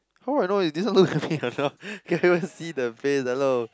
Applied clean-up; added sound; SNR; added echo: none; none; none; none.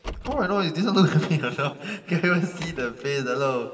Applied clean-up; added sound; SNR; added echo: none; Car; 18 dB; reverberation time 1.9 s.